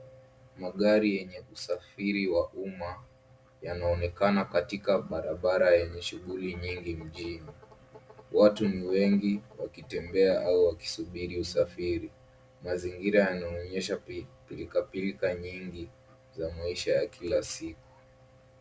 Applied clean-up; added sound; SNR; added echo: none; none; none; none.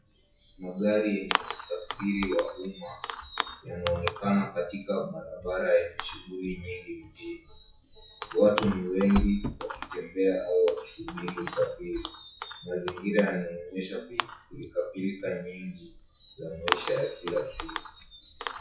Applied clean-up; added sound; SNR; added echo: classical method WPE with log-MMSE.